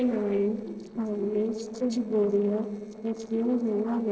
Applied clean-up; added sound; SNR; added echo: neural separator model SepFormer DNS4.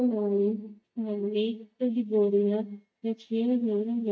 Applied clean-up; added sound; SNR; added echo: neural mask model DeepFilterNet 3.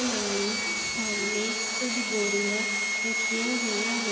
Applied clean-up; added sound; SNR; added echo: none; Sawing; -3 dB; reverberation time 2.4 s.